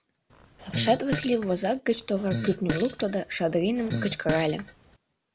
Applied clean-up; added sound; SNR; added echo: none; Fart; 6 dB; none.